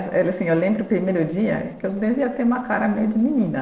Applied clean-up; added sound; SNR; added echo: neural separator model SepFormer DNS4.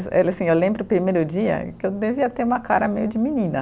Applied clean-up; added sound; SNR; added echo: none; none; none; none.